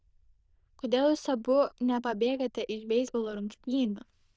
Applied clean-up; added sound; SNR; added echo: neural diffusion model UNIVERSE++.